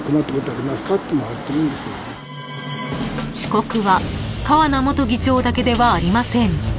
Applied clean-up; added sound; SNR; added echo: none; none; none; none.